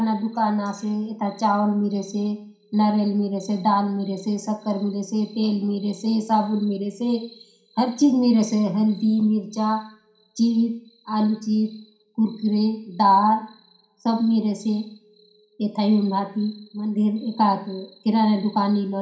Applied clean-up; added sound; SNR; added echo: none; none; none; reverberation time 0.5 s.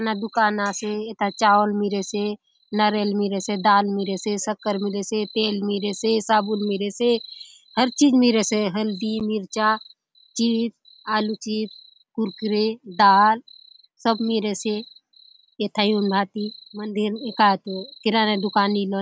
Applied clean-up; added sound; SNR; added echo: none; none; none; none.